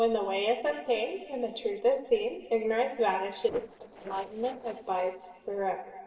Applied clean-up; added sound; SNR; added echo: neural separator model SepFormer DNS4.